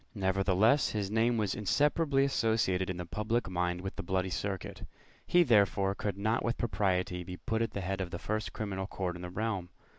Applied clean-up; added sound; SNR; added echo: none; none; none; none.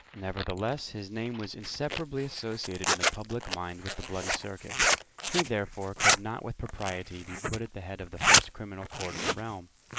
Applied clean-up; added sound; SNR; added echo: neural mask model Resemble Enhance denoiser.